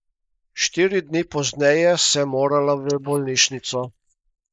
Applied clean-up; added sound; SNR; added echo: neural mask model Resemble Enhance denoiser.